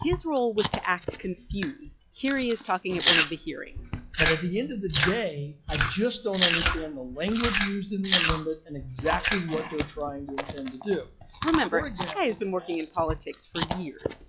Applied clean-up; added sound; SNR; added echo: classical method log-MMSE.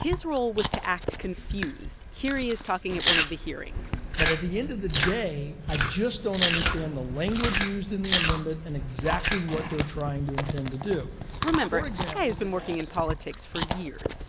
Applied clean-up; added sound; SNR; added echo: none; Chewing, mastication; 1 dB; none.